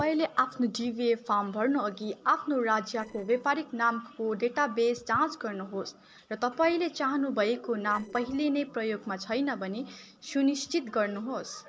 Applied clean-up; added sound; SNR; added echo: neural separator model SepFormer DNS4.